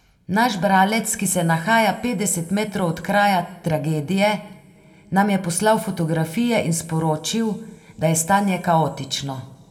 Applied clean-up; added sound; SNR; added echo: none; none; none; reverberation time 1.9 s.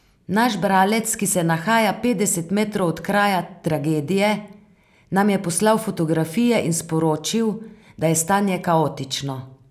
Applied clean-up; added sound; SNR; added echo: none; none; none; none.